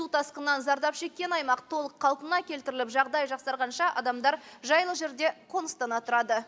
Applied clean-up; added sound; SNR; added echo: none; none; none; none.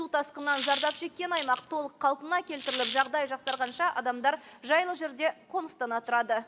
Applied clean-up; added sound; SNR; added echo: none; Coin (dropping); 1 dB; none.